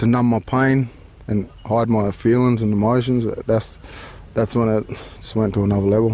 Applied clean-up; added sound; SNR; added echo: none; none; none; none.